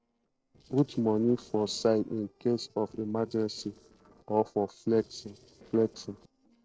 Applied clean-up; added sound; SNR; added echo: neural separator model SepFormer DNS4.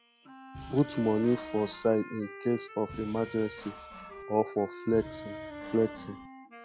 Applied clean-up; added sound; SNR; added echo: classical method log-MMSE.